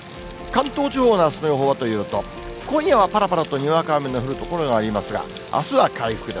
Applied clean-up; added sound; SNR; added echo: none; Frying (food); 18 dB; none.